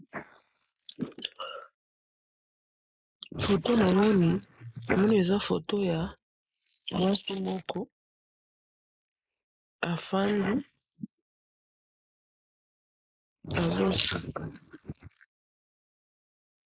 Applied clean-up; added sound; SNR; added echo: neural mask model Resemble Enhance denoiser.